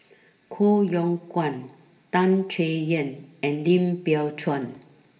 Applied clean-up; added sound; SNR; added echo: none; none; none; reverberation time 0.6 s.